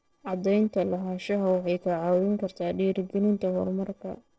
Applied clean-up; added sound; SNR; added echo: neural separator model SepFormer DNS4.